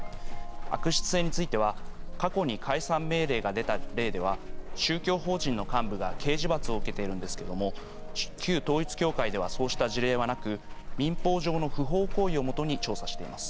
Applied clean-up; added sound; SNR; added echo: none; Walk, footsteps; 2 dB; none.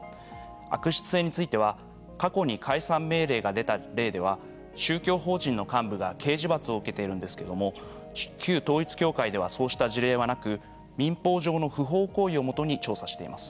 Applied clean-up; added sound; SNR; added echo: none; none; none; none.